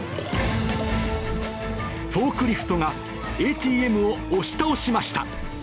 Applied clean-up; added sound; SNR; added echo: none; Liquid; 15 dB; none.